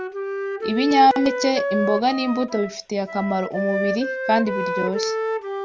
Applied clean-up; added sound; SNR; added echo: none; Wind instrument, woodwind instrument; 4 dB; none.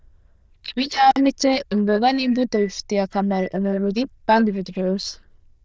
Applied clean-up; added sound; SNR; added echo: neural diffusion model UNIVERSE++.